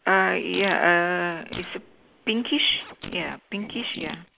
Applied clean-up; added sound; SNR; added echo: neural mask model Resemble Enhance denoiser.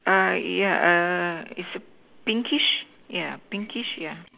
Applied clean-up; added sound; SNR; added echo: none; none; none; none.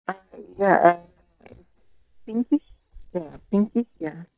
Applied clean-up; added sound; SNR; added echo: neural mask model DeepFilterNet 3.